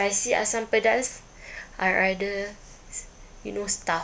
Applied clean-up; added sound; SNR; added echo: none; none; none; none.